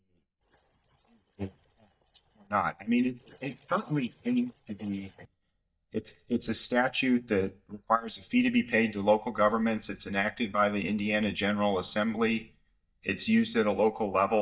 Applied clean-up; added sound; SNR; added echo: neural mask model DeepFilterNet 3.